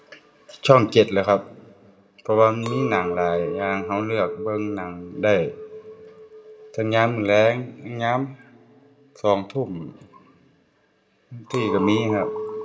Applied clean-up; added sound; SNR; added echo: none; Chink, clink; 11 dB; reverberation time 0.5 s.